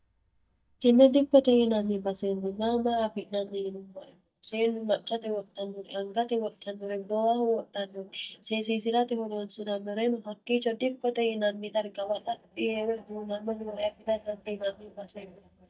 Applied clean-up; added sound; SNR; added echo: neural mask model DeepFilterNet 3.